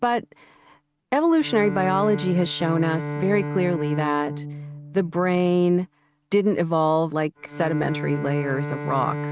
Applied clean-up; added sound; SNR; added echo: neural mask model RNNoise.